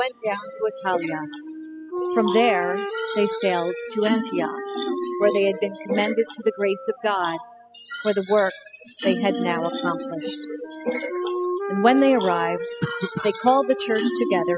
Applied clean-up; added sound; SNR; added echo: classical method spectral subtraction.